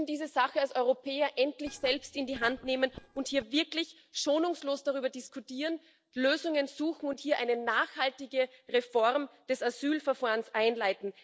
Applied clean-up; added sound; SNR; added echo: neural separator model SepFormer DNS4.